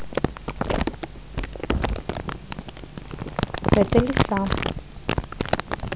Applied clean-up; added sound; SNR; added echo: none; Crumpling, crinkling; -4 dB; none.